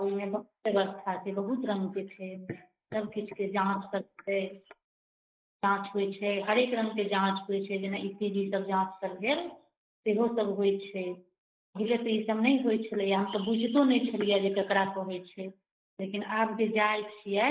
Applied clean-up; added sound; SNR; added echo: neural mask model Resemble Enhance denoiser.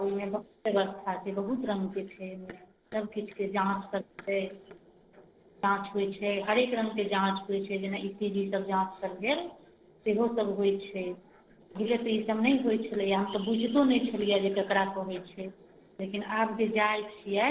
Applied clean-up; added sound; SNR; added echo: neural separator model SepFormer DNS4.